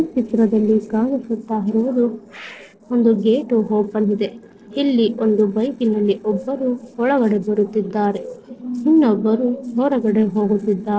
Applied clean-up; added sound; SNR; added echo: neural separator model SepFormer DNS4.